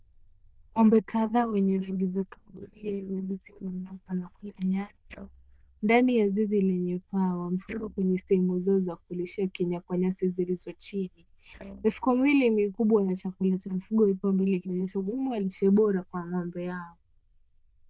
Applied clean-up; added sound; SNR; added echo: neural diffusion model UNIVERSE++.